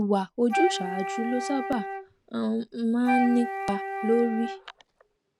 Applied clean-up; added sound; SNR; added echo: none; Wind instrument, woodwind instrument; 5 dB; none.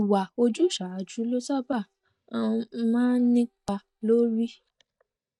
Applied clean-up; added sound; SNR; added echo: neural mask model DeepFilterNet 3.